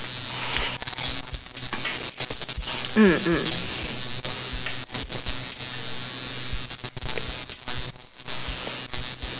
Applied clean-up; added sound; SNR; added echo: none; Drum kit; 13 dB; none.